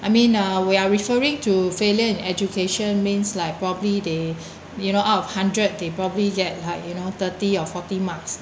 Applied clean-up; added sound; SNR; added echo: none; none; none; none.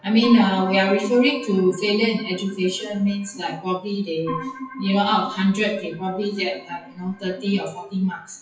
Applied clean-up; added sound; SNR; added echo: classical method WPE with log-MMSE.